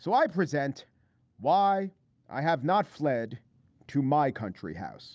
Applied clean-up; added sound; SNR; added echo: none; none; none; none.